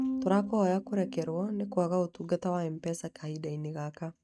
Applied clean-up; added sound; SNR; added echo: neural mask model RNNoise.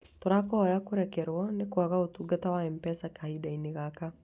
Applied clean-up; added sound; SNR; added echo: none; none; none; none.